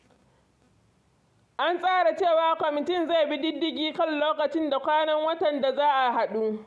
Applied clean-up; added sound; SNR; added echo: none; none; none; none.